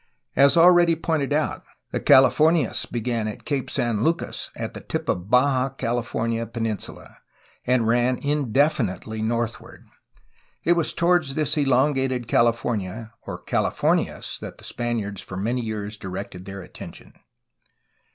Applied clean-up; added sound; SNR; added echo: none; none; none; none.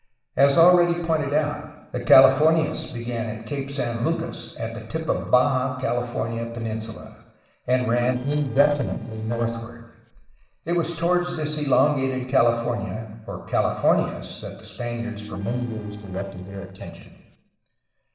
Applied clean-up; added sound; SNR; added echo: neural separator model SepFormer DNS4.